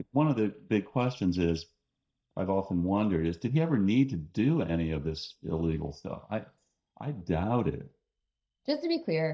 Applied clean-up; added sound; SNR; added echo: neural mask model DeepFilterNet 3.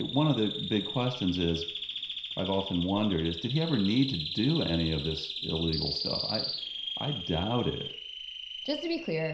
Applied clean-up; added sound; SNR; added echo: none; Bird vocalization, bird call, bird song; 7 dB; reverberation time 0.5 s.